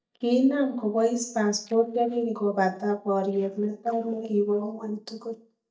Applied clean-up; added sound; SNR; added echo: neural mask model DeepFilterNet 3.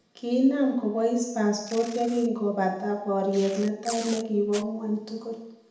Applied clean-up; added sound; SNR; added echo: none; Packing tape, duct tape; 16 dB; reverberation time 0.8 s.